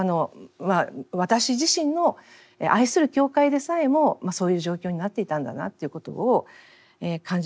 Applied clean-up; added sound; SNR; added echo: none; none; none; none.